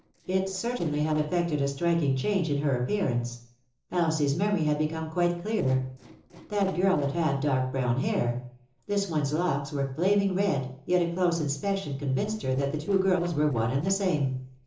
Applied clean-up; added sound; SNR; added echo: neural separator model SepFormer DNS4.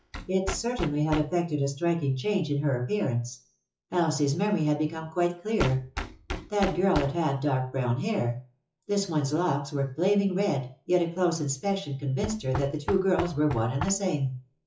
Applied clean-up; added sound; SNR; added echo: classical method WPE with log-MMSE.